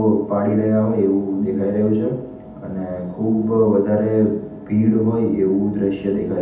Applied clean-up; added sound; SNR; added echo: none; none; none; reverberation time 0.8 s.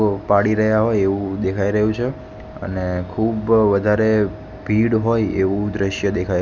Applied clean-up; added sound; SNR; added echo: none; none; none; none.